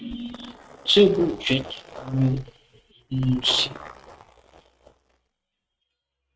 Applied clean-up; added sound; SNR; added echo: neural mask model RNNoise.